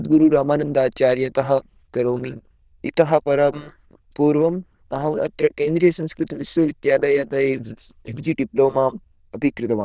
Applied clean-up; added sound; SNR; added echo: neural diffusion model UNIVERSE++.